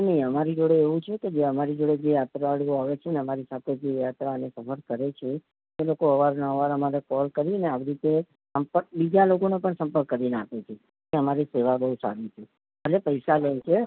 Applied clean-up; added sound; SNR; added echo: none; none; none; none.